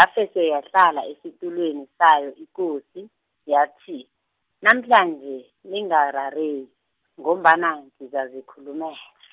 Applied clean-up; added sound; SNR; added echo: none; none; none; none.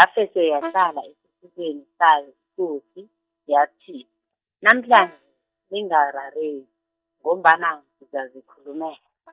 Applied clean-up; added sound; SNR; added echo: neural mask model DeepFilterNet 3.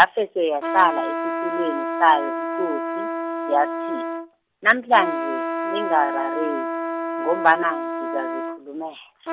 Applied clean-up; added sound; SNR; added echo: none; Trumpet; 4 dB; none.